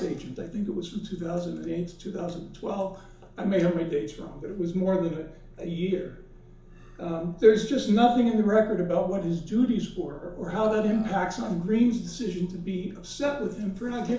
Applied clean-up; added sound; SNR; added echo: none; Burping, eructation; 17 dB; reverberation time 0.7 s.